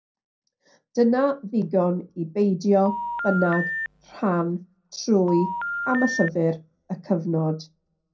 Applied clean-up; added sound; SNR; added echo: none; Telephone; 6 dB; reverberation time 0.2 s.